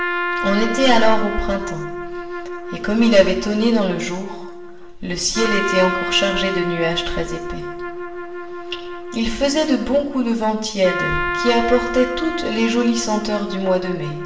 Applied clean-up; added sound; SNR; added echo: none; Trumpet; 7 dB; reverberation time 0.8 s.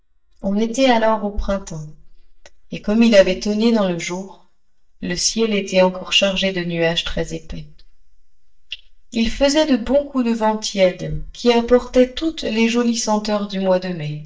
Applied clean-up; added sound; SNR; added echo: neural mask model DeepFilterNet 3.